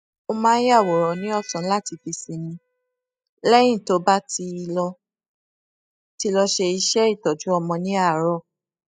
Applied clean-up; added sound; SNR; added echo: classical method spectral subtraction.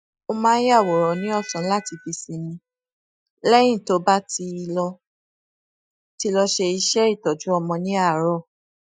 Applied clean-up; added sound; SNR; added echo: classical method Wiener filter.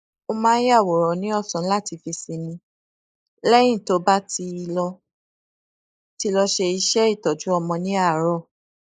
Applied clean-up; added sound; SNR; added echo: neural mask model Resemble Enhance denoiser.